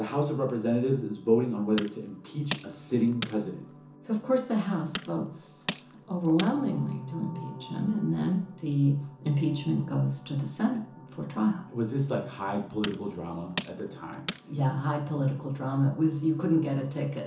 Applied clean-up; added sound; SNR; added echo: none; Tools; 10 dB; reverberation time 0.7 s.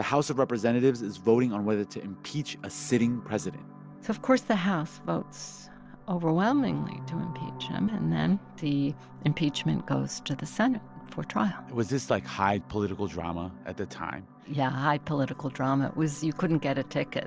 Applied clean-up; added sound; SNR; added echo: none; none; none; none.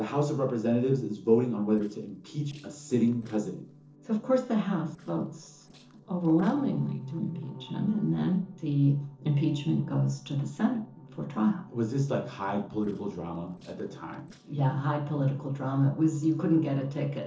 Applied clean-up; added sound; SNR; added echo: neural separator model SepFormer DNS4.